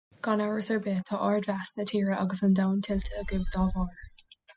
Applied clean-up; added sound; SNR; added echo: classical method spectral subtraction.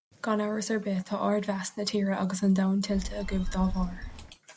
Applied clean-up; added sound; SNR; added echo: none; Telephone; 6 dB; none.